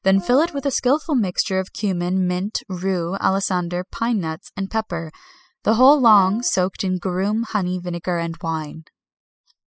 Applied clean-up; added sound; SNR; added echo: classical method spectral subtraction.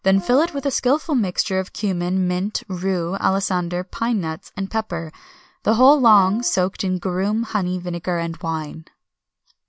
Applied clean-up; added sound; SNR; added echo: none; Brass instrument; 20 dB; none.